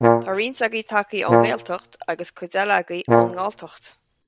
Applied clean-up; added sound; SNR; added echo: none; Brass instrument; -4 dB; none.